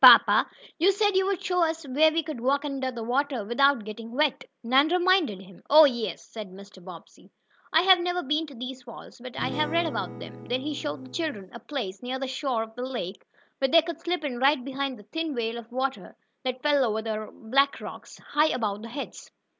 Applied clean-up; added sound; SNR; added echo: none; Acoustic guitar / Strum; 11 dB; none.